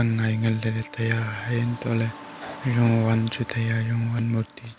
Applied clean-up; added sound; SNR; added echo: none; Wind instrument, woodwind instrument + Car passing by / Traffic noise, roadway noise; 19 dB; none.